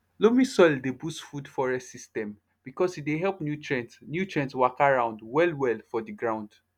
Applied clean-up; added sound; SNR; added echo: none; none; none; none.